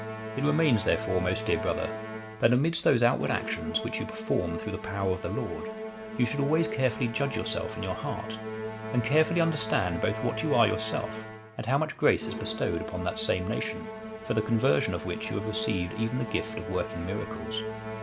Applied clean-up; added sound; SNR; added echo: none; Musical instrument; 8 dB; none.